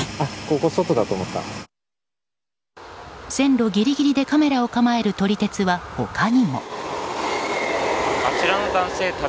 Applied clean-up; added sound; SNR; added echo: none; none; none; none.